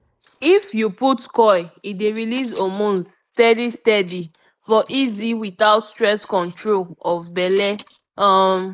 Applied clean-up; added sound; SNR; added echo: neural mask model Resemble Enhance denoiser.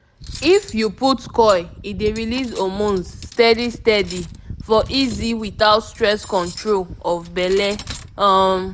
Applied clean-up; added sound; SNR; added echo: none; Cutlery, silverware; 16 dB; none.